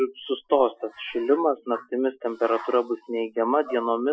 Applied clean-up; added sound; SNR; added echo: classical method Wiener filter.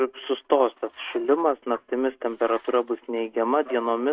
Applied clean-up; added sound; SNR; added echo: neural mask model RNNoise.